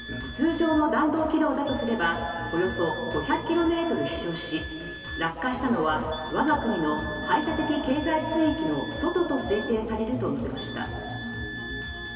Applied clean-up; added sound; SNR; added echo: none; Wind instrument, woodwind instrument; 13 dB; reverberation time 2.7 s.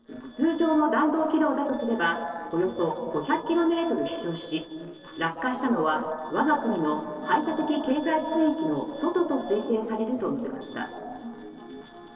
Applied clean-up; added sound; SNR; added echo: neural separator model SepFormer DNS4.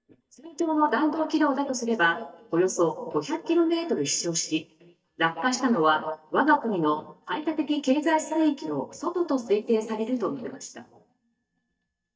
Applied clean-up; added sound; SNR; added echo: neural mask model DeepFilterNet 3.